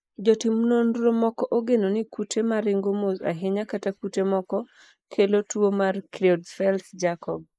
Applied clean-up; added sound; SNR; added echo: neural mask model Resemble Enhance denoiser.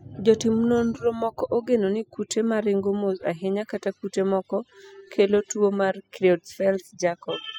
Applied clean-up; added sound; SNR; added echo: classical method spectral subtraction.